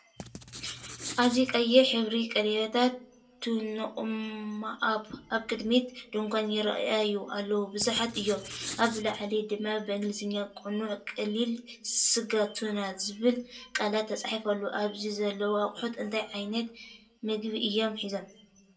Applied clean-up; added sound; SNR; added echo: none; Writing; 12 dB; reverberation time 0.2 s.